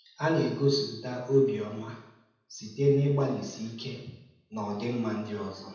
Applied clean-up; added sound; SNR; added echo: none; none; none; reverberation time 0.8 s.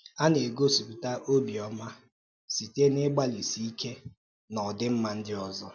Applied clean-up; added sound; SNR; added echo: none; none; none; none.